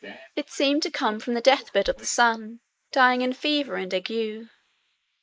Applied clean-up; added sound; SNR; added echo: neural mask model Resemble Enhance denoiser.